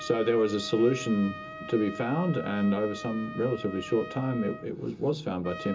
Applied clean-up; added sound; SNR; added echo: none; Trumpet; 13 dB; reverberation time 0.2 s.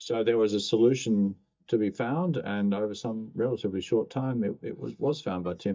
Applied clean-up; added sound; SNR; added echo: neural mask model DeepFilterNet 3.